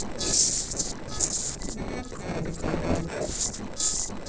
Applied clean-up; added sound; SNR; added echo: neural separator model SepFormer DNS4.